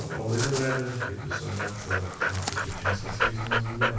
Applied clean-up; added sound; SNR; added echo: none; Dog; 0 dB; reverberation time 1.0 s.